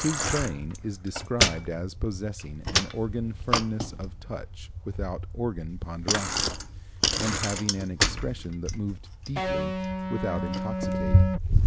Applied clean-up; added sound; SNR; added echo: none; Bicycle + Electric guitar; -5 dB; none.